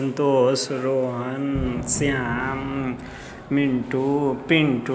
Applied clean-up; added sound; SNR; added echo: none; Fireworks; 12 dB; none.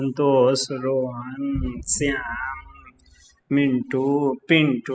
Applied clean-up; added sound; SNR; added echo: classical method spectral subtraction.